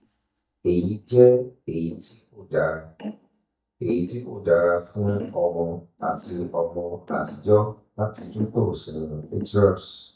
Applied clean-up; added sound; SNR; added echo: neural mask model DeepFilterNet 3.